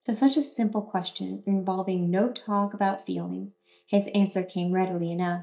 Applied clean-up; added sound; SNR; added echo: neural mask model DeepFilterNet 3.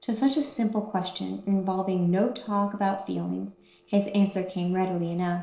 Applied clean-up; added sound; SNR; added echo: neural separator model SepFormer DNS4.